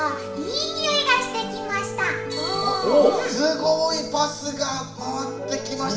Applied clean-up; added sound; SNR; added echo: none; none; none; reverberation time 0.8 s.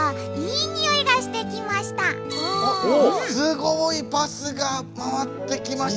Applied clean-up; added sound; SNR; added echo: none; none; none; none.